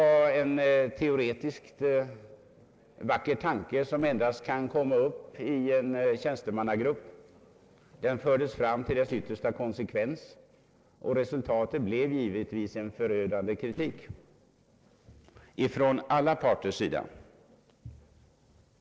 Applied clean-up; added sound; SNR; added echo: neural separator model SepFormer DNS4.